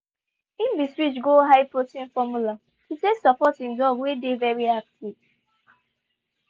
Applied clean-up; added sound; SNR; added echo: none; none; none; none.